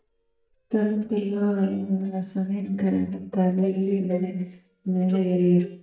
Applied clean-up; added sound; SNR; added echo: neural mask model DeepFilterNet 3.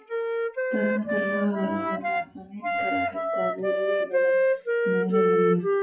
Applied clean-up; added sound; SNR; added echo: classical method WPE with log-MMSE.